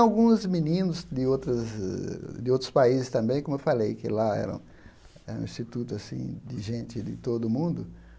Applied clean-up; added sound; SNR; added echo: none; none; none; none.